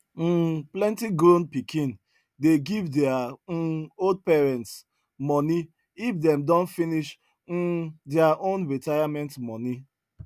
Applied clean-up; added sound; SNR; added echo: none; none; none; none.